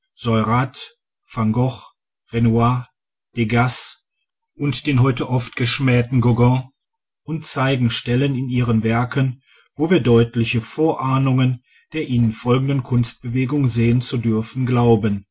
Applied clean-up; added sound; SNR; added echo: none; none; none; none.